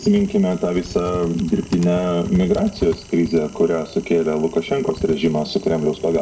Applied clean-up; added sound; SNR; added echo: none; Typing; 16 dB; reverberation time 0.6 s.